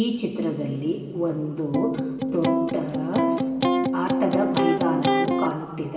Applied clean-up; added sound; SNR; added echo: none; Electric guitar; -4 dB; reverberation time 2.5 s.